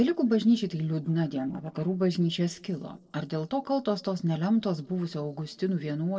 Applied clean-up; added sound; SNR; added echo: neural separator model SepFormer DNS4.